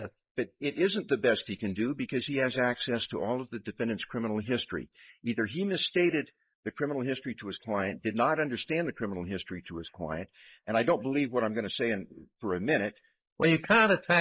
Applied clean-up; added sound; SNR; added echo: neural mask model Resemble Enhance denoiser.